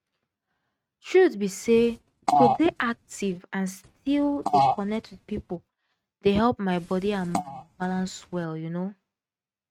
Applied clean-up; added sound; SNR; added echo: neural mask model RNNoise.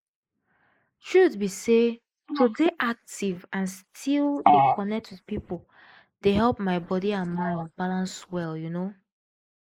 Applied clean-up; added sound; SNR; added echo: neural mask model Resemble Enhance denoiser.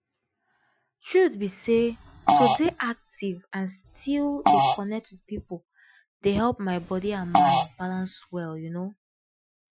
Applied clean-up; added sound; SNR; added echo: classical method Wiener filter.